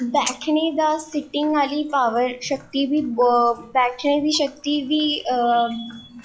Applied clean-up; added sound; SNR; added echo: classical method log-MMSE.